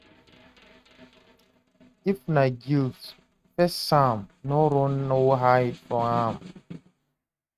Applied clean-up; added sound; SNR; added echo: neural mask model RNNoise.